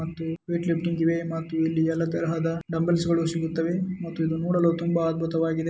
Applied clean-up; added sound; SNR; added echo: none; none; none; none.